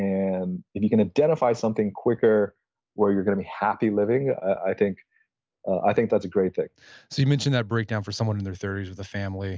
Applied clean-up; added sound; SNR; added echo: none; none; none; none.